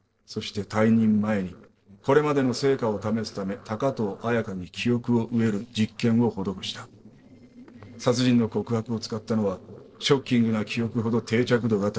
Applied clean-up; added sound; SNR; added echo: neural separator model SepFormer DNS4.